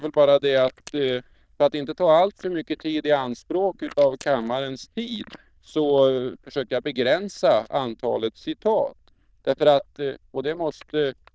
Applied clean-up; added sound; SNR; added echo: neural diffusion model UNIVERSE++.